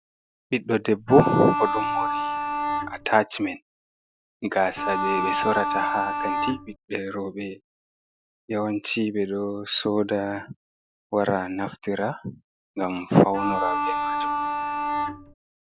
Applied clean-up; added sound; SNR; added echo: none; Bowed string instrument; 0 dB; none.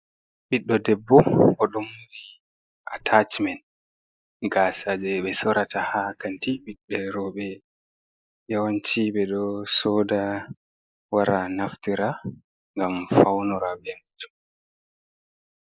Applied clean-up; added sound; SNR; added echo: neural mask model Resemble Enhance denoiser.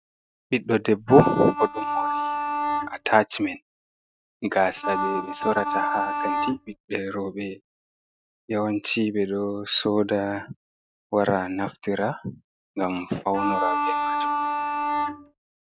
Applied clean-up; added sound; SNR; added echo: neural mask model RNNoise.